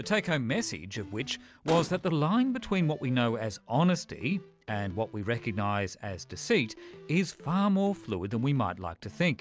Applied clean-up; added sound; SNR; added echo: none; Gunshot, gunfire; 11 dB; none.